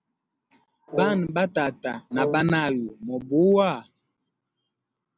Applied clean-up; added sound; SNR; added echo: none; Brass instrument; 7 dB; none.